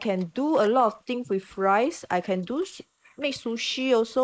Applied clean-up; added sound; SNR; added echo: neural mask model Resemble Enhance denoiser.